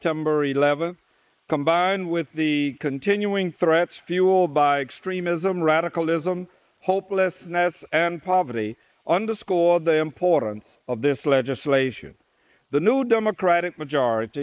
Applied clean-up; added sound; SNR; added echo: neural mask model Resemble Enhance denoiser.